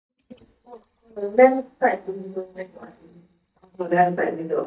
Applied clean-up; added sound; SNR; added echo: neural mask model DeepFilterNet 3.